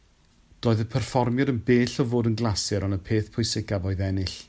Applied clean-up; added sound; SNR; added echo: none; none; none; none.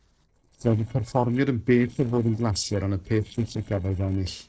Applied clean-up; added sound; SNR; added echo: neural separator model SepFormer DNS4.